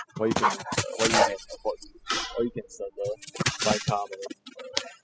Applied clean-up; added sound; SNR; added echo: classical method spectral subtraction.